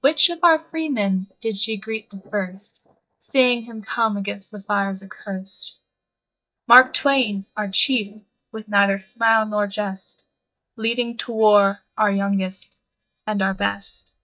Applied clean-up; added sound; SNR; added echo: neural mask model DeepFilterNet 3.